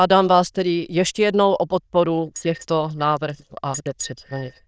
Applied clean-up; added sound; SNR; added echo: neural diffusion model UNIVERSE++.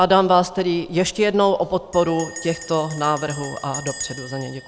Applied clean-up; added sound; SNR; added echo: none; Bell; 16 dB; none.